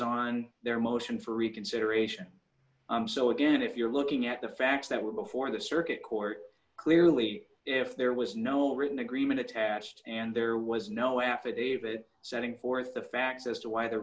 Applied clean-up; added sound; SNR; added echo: none; none; none; none.